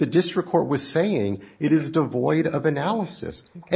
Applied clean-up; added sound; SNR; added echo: neural mask model Resemble Enhance denoiser.